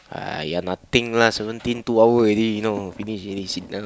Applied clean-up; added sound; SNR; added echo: none; none; none; none.